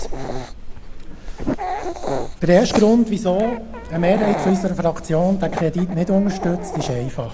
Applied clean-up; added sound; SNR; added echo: none; Dog; 6 dB; none.